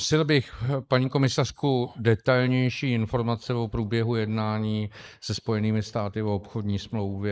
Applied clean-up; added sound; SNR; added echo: neural mask model Resemble Enhance denoiser.